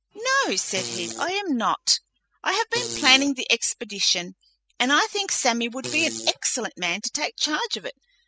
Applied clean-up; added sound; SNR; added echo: classical method spectral subtraction.